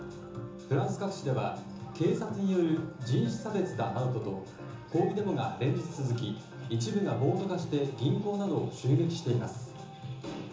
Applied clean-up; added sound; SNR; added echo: none; none; none; reverberation time 0.6 s.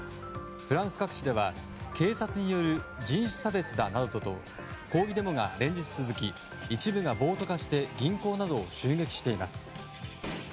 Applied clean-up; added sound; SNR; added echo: none; none; none; none.